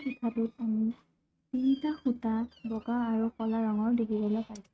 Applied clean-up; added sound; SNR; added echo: neural mask model RNNoise.